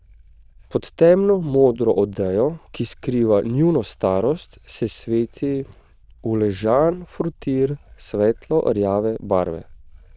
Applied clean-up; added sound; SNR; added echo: neural diffusion model UNIVERSE++.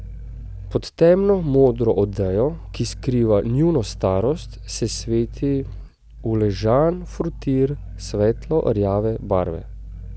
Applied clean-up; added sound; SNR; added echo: none; Growling; 13 dB; none.